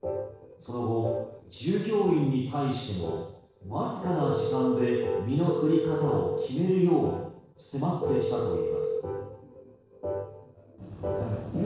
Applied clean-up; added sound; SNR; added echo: neural separator model SepFormer DNS4.